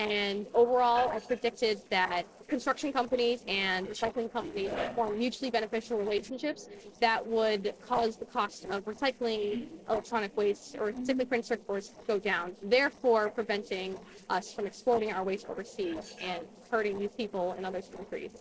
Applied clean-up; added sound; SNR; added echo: neural separator model SepFormer DNS4.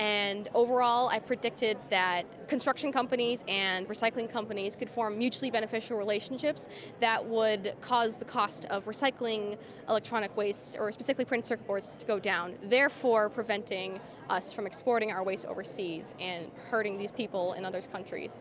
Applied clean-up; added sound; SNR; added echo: none; none; none; none.